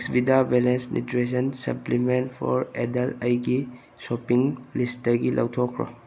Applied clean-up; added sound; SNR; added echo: none; none; none; none.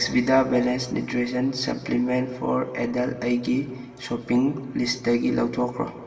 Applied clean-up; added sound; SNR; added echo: none; none; none; reverberation time 1.7 s.